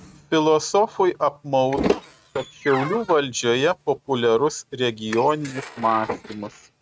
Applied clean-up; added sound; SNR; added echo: neural mask model RNNoise.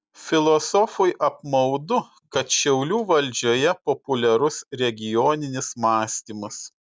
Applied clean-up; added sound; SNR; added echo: none; none; none; none.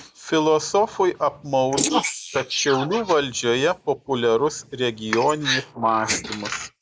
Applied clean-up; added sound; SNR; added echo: neural mask model Resemble Enhance denoiser.